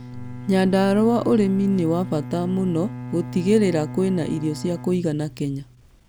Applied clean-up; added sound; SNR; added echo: none; Bowed string instrument; 12 dB; none.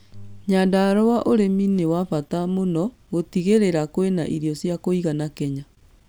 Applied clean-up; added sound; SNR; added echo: none; none; none; none.